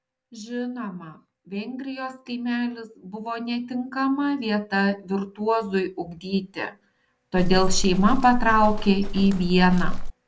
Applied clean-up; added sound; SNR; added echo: none; Livestock, farm animals, working animals; -1 dB; none.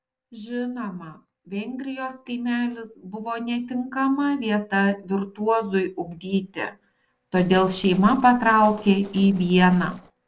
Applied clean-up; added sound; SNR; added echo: neural separator model SepFormer DNS4.